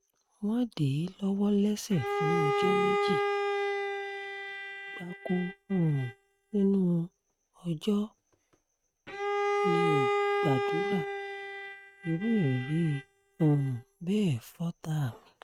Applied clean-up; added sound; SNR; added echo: neural mask model RNNoise.